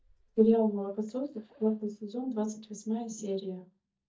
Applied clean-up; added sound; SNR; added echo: neural mask model DeepFilterNet 3.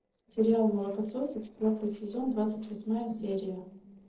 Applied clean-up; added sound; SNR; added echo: neural separator model SepFormer DNS4.